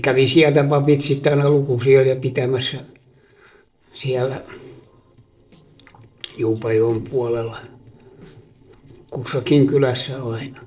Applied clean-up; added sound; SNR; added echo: neural separator model SepFormer DNS4.